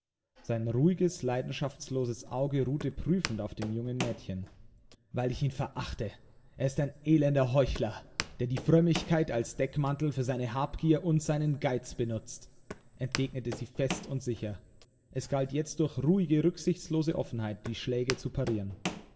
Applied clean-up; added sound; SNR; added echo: none; Walk, footsteps; 14 dB; reverberation time 0.4 s.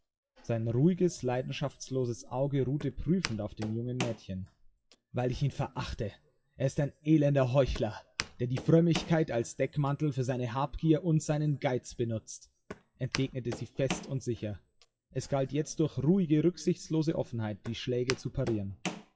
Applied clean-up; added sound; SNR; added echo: classical method WPE with log-MMSE.